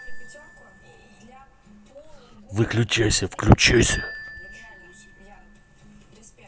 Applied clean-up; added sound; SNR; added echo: none; Marimba, xylophone; 19 dB; none.